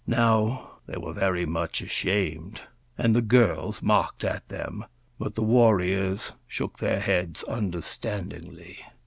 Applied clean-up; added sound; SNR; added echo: none; none; none; none.